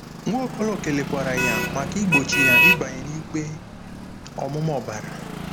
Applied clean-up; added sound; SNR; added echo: none; Motor vehicle (road); -3 dB; none.